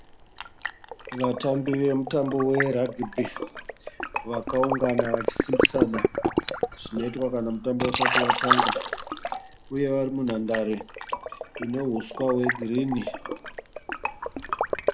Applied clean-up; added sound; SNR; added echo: none; Liquid; 0 dB; none.